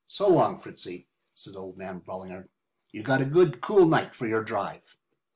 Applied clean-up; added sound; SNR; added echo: none; none; none; none.